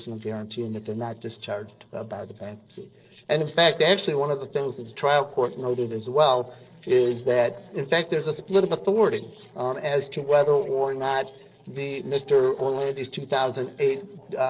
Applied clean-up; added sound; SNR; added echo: neural separator model SepFormer DNS4.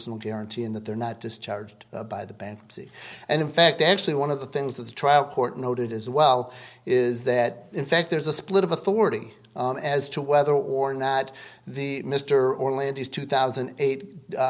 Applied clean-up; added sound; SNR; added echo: none; none; none; none.